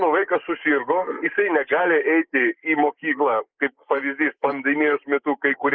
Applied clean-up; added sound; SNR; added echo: neural mask model Resemble Enhance denoiser.